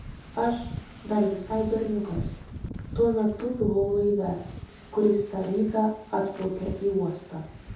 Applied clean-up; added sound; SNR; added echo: none; Wind / Ocean; 12 dB; reverberation time 0.6 s.